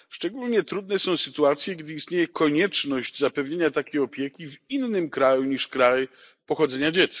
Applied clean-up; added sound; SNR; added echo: neural mask model Resemble Enhance denoiser.